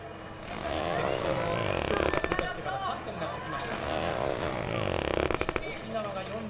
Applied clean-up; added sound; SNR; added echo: none; Zipper (clothing); -3 dB; reverberation time 1.9 s.